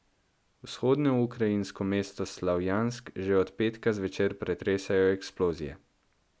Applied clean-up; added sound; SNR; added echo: none; none; none; none.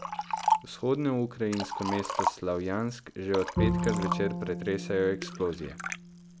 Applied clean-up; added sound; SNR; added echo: none; Liquid + Bowed string instrument; 1 dB; none.